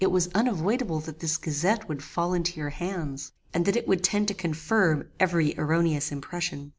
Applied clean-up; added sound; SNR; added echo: none; none; none; none.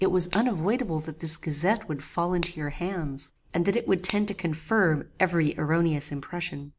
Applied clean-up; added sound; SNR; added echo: none; Finger snapping; 12 dB; none.